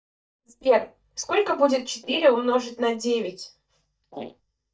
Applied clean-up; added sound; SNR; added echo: neural mask model DeepFilterNet 3.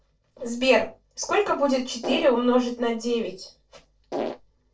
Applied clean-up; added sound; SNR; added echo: neural separator model SepFormer DNS4.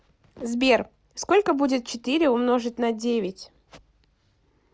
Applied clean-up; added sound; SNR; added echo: none; none; none; none.